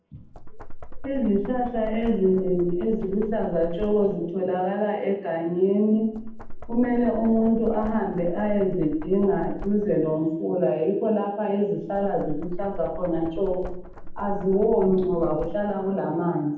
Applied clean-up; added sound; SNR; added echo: none; Knock; 10 dB; reverberation time 0.8 s.